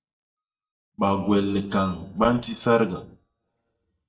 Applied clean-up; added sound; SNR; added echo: neural mask model DeepFilterNet 3.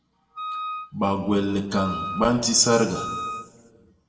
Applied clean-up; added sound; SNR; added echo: none; Wind instrument, woodwind instrument; 9 dB; reverberation time 1.4 s.